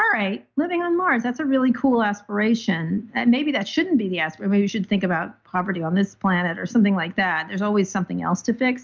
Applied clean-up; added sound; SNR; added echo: none; none; none; none.